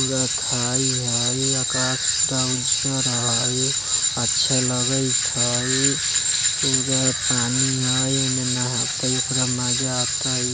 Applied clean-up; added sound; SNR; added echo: none; Tools; -5 dB; none.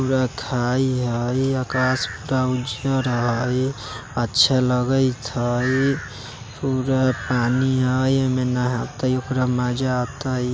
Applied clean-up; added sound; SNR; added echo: none; none; none; none.